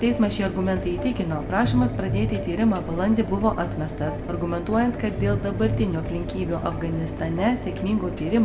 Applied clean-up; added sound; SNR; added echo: none; Mechanisms; 8 dB; reverberation time 0.5 s.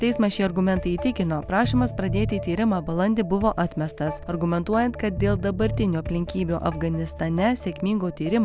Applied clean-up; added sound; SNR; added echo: none; none; none; none.